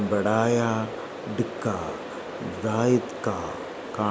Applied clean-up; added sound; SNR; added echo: none; none; none; none.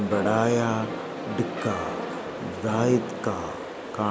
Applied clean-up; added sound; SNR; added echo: none; Brass instrument; 8 dB; none.